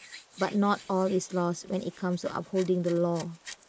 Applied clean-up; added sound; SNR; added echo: neural mask model Resemble Enhance denoiser.